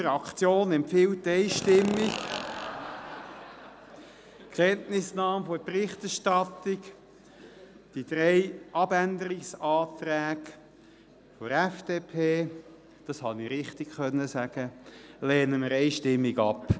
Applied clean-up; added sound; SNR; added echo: none; Fart; 9 dB; none.